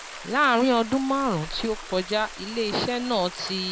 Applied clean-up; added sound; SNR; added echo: none; Stream; 14 dB; none.